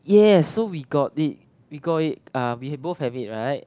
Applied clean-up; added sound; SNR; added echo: none; none; none; none.